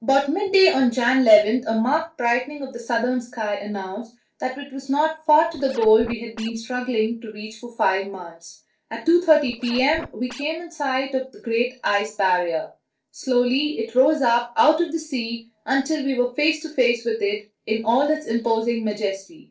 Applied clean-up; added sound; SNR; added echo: neural separator model SepFormer DNS4.